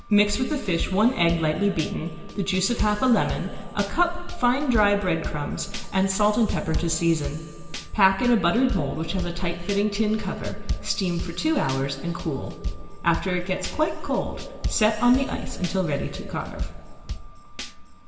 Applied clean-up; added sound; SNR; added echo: none; Tambourine / Drum / Drum kit; 11 dB; reverberation time 2.0 s.